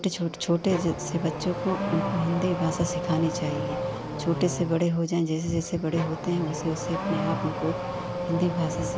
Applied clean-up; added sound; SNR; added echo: none; Accelerating, revving, vroom / Car; 4 dB; none.